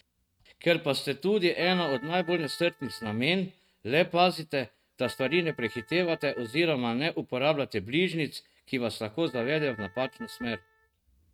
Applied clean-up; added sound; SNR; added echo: neural mask model RNNoise.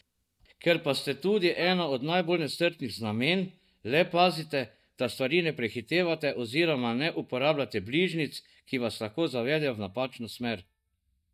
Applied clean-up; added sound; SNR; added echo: neural mask model DeepFilterNet 3.